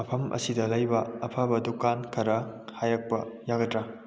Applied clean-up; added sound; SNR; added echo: none; none; none; none.